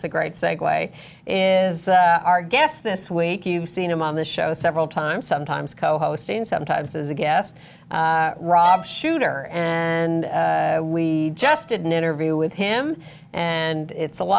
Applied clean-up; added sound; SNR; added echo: none; Bowed string instrument; 18 dB; none.